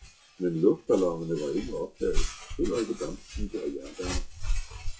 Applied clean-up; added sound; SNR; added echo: classical method WPE with log-MMSE.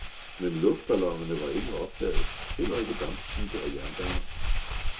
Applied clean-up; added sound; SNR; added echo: none; Crumpling, crinkling; -1 dB; reverberation time 0.2 s.